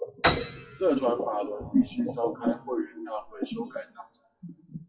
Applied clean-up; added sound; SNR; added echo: classical method WPE with log-MMSE.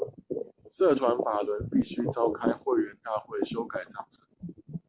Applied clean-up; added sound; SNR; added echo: none; none; none; none.